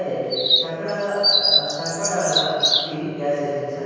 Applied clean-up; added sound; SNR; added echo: none; Chirp, tweet; -3 dB; reverberation time 2.2 s.